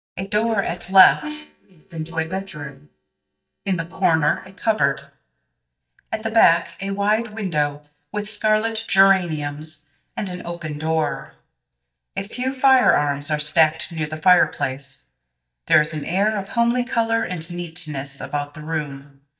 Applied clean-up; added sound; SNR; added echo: neural mask model DeepFilterNet 3.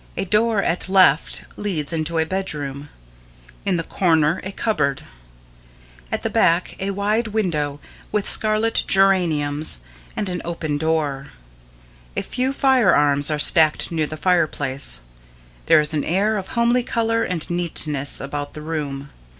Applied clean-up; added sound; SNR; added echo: none; none; none; none.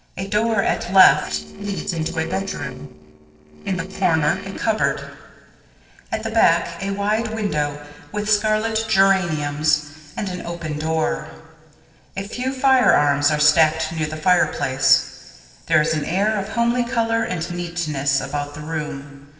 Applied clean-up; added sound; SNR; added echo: neural separator model SepFormer DNS4.